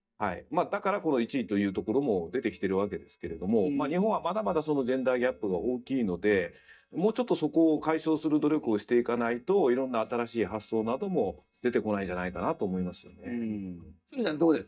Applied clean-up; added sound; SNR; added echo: neural mask model DeepFilterNet 3.